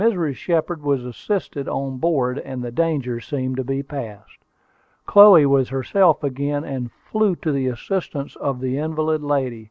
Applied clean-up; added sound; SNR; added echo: none; none; none; none.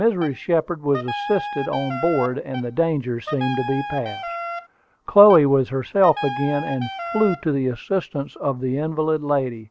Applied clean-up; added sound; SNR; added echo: none; Wind instrument, woodwind instrument; 9 dB; none.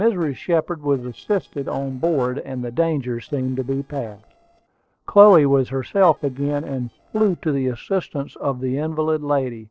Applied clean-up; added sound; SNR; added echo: neural separator model SepFormer DNS4.